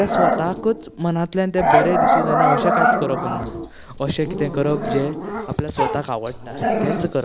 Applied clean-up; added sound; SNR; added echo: none; Growling; -2 dB; none.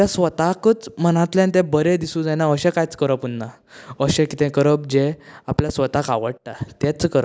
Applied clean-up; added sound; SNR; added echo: none; none; none; none.